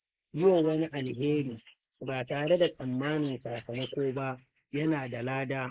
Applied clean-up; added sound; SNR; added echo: neural mask model Resemble Enhance denoiser.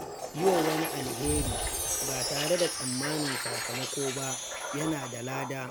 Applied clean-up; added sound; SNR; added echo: none; Wind chime + Toilet flush; 0 dB; none.